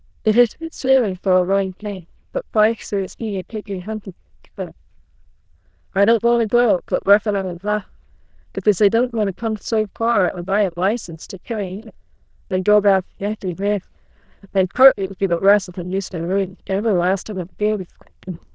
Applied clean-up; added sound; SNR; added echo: neural diffusion model UNIVERSE++.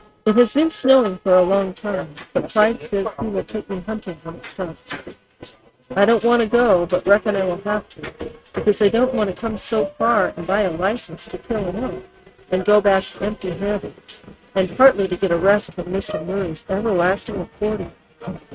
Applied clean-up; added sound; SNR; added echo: neural mask model RNNoise.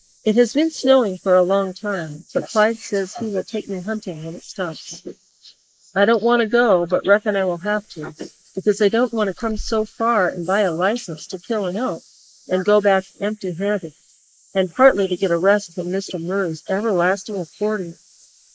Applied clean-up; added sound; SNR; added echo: neural mask model Resemble Enhance denoiser.